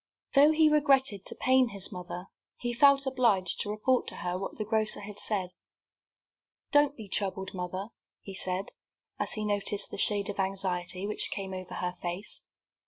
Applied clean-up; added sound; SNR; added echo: none; none; none; none.